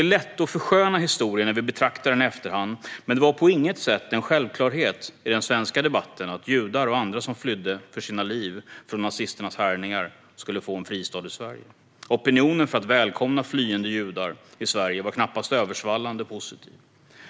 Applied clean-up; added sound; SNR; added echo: none; none; none; none.